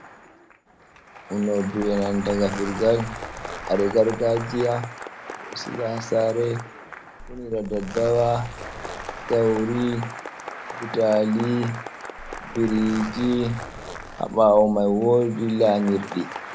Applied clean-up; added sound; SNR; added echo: none; Applause + Zipper (clothing); 12 dB; none.